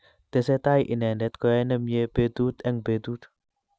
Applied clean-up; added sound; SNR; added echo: none; none; none; none.